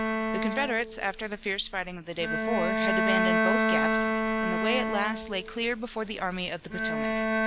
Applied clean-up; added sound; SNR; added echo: none; Bowed string instrument; -3 dB; none.